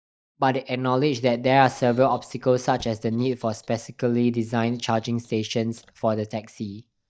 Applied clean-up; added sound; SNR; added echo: neural mask model DeepFilterNet 3.